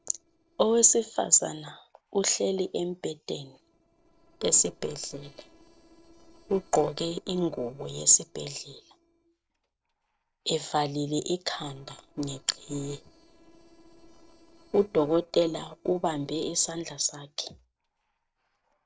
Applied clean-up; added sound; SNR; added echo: neural separator model SepFormer DNS4.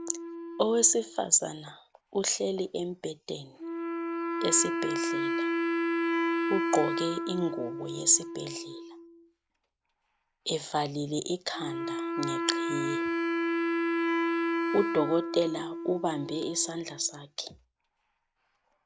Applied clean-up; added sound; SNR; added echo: none; Wind instrument, woodwind instrument; 1 dB; none.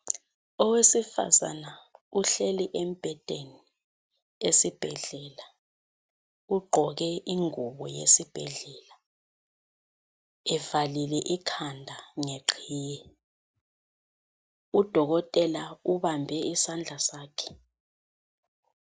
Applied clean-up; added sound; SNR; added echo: none; none; none; none.